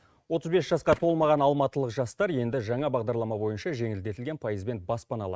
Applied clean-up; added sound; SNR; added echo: neural mask model RNNoise.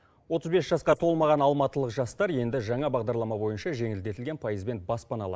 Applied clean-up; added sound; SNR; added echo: neural mask model Resemble Enhance denoiser.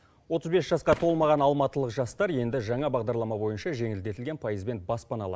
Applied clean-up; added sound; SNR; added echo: none; Fireworks; 17 dB; none.